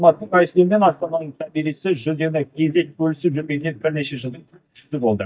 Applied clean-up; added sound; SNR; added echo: neural mask model DeepFilterNet 3.